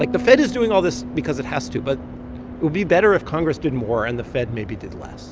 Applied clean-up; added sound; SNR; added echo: none; Bass guitar; 13 dB; none.